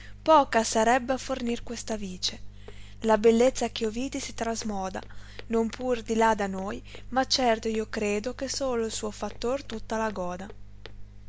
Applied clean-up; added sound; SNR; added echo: none; Walk, footsteps; 14 dB; none.